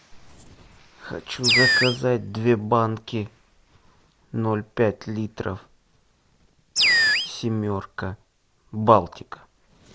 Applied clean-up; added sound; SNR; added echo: none; Animal; -3 dB; none.